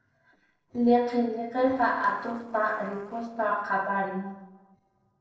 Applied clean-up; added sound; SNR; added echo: neural separator model SepFormer DNS4.